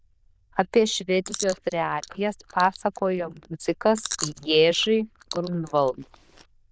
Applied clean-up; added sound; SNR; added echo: neural diffusion model UNIVERSE++.